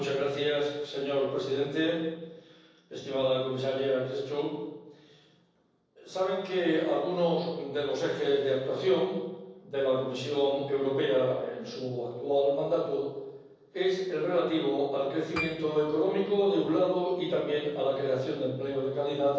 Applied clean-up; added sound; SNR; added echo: neural separator model SepFormer DNS4.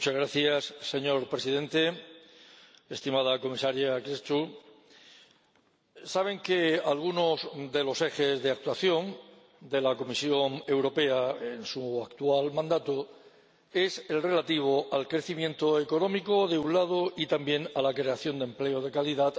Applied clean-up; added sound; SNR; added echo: none; none; none; none.